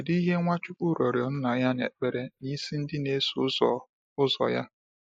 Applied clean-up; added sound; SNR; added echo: neural mask model Resemble Enhance denoiser.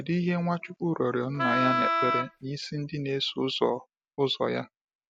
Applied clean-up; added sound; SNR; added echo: none; Wind instrument, woodwind instrument; -2 dB; none.